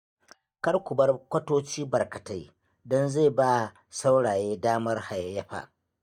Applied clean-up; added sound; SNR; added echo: neural mask model DeepFilterNet 3.